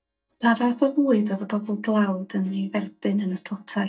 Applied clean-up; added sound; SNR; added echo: neural mask model DeepFilterNet 3.